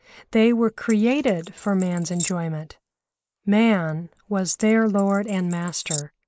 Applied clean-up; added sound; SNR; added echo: neural mask model Resemble Enhance denoiser.